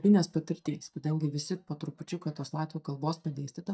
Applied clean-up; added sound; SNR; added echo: neural mask model DeepFilterNet 3.